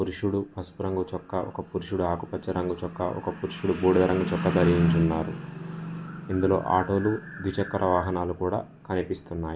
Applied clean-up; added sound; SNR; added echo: none; none; none; none.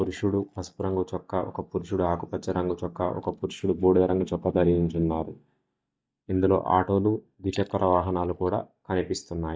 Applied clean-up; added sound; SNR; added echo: neural mask model DeepFilterNet 3.